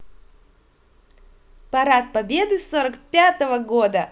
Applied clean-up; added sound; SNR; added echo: none; none; none; none.